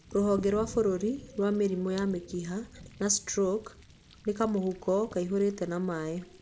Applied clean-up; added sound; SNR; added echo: none; Thunder; 18 dB; none.